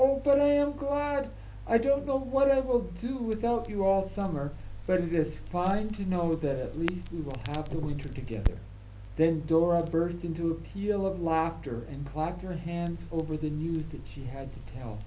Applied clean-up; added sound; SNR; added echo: none; Crackle; 9 dB; reverberation time 0.3 s.